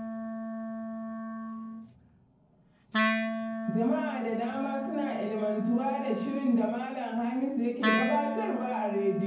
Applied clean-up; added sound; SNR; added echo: none; Wind instrument, woodwind instrument; 3 dB; reverberation time 0.9 s.